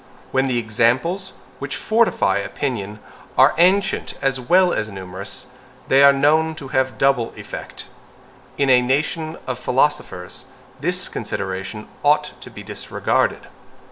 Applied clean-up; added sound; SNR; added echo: none; none; none; none.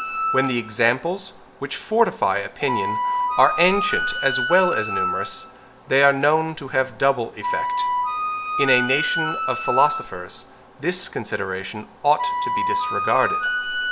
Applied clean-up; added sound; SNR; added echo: none; Wind instrument, woodwind instrument; 3 dB; none.